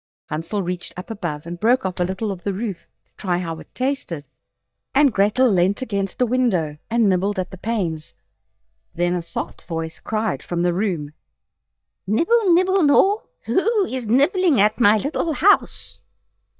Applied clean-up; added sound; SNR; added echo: neural mask model DeepFilterNet 3.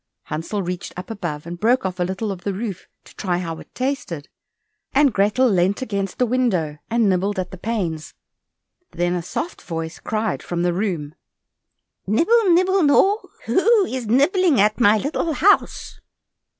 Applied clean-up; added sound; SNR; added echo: none; none; none; none.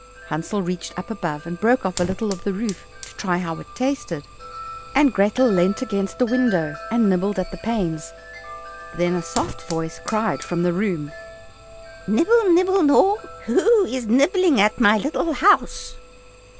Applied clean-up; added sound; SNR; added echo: none; Wind chime + Fire; 16 dB; none.